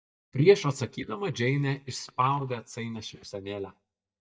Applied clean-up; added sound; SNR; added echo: neural mask model DeepFilterNet 3.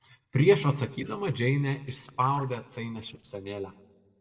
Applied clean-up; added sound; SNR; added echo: neural separator model SepFormer DNS4.